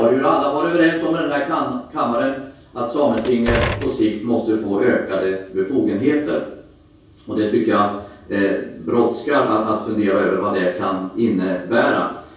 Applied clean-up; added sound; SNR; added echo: none; Door; 6 dB; reverberation time 0.6 s.